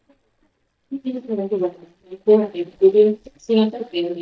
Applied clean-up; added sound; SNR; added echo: neural mask model DeepFilterNet 3.